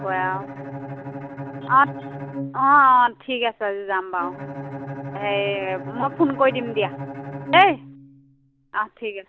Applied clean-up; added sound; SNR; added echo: none; Bowed string instrument; 12 dB; none.